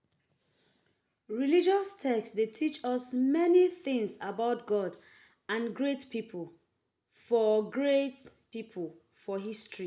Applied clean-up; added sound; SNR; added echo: none; none; none; none.